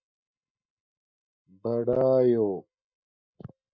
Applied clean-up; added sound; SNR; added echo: neural mask model DeepFilterNet 3.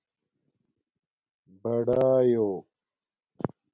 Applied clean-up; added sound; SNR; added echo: none; none; none; none.